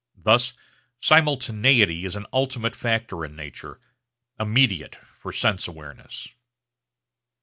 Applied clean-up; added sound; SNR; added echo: none; none; none; none.